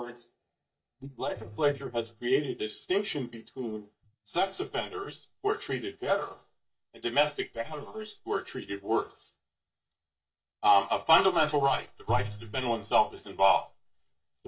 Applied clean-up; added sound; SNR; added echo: neural mask model DeepFilterNet 3.